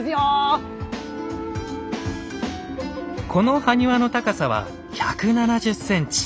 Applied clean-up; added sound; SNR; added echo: none; none; none; none.